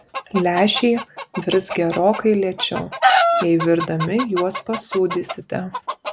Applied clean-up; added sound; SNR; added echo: none; Chicken, rooster; 4 dB; none.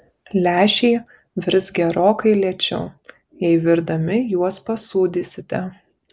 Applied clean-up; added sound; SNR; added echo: none; none; none; none.